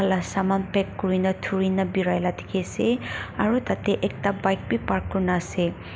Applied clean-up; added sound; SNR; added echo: none; none; none; none.